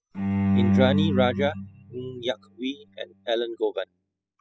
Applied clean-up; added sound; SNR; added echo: classical method spectral subtraction.